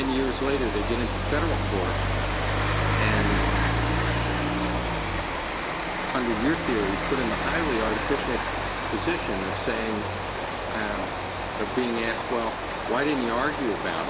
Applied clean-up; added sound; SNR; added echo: none; Rain; -3 dB; none.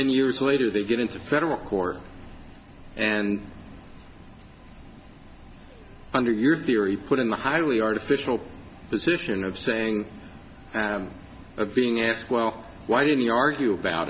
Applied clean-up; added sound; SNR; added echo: none; none; none; none.